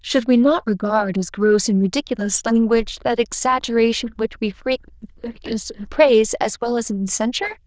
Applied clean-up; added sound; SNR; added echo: neural diffusion model UNIVERSE++.